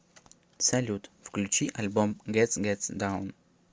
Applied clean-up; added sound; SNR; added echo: none; none; none; none.